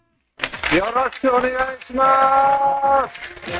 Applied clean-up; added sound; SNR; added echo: neural mask model RNNoise.